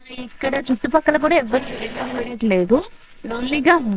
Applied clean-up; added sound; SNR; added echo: neural separator model SepFormer WHAMR!.